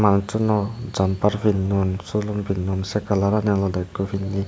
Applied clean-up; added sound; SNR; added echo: none; none; none; none.